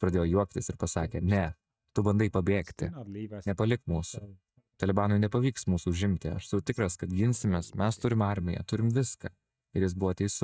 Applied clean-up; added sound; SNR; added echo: neural mask model DeepFilterNet 3.